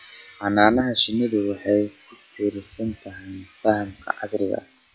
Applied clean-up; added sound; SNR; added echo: classical method log-MMSE.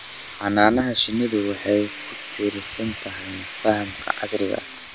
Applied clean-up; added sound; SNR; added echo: none; Tools; 13 dB; none.